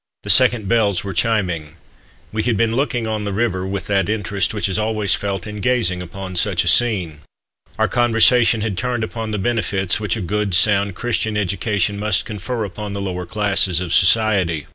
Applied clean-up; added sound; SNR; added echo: none; none; none; none.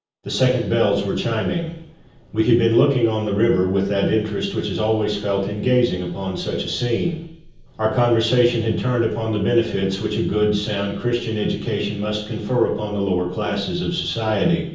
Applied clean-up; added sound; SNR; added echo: none; none; none; reverberation time 0.7 s.